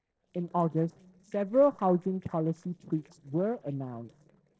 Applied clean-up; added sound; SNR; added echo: neural separator model SepFormer DNS4.